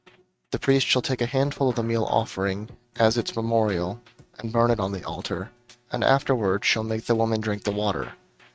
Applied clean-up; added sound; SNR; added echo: neural mask model RNNoise.